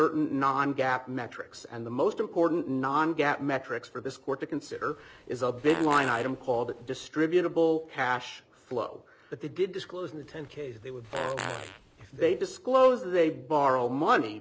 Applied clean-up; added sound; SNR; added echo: none; Fart; 13 dB; none.